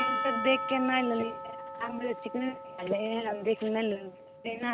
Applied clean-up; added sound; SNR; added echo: none; Percussion; 6 dB; none.